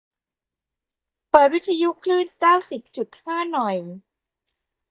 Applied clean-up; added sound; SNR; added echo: neural mask model DeepFilterNet 3.